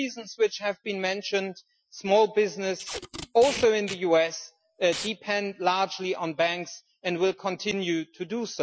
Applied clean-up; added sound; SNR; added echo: classical method Wiener filter.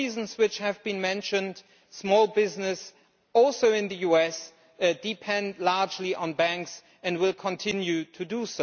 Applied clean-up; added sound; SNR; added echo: none; none; none; none.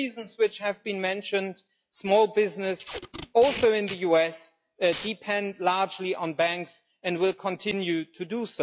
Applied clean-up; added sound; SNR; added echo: classical method log-MMSE.